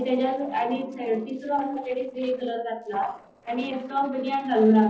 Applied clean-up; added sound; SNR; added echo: neural separator model SepFormer DNS4.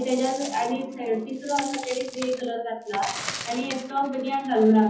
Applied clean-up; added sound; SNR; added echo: none; Coin (dropping); 13 dB; reverberation time 0.7 s.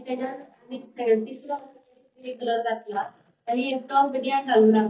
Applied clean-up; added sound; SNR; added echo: neural mask model DeepFilterNet 3.